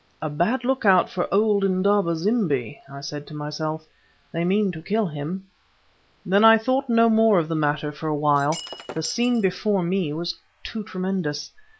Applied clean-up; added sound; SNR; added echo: none; Shatter; 15 dB; none.